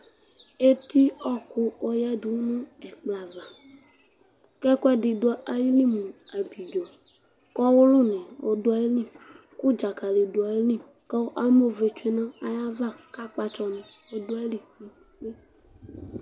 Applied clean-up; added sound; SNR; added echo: none; none; none; none.